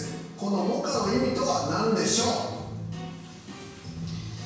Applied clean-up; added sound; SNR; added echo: none; none; none; reverberation time 1.0 s.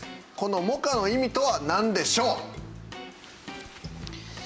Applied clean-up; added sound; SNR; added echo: none; none; none; none.